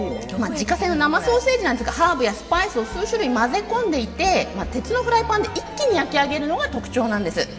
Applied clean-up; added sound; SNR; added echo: none; Cheering; 18 dB; reverberation time 1.3 s.